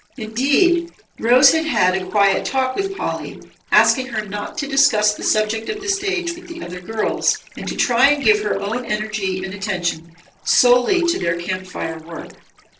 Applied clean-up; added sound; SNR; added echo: neural separator model SepFormer DNS4.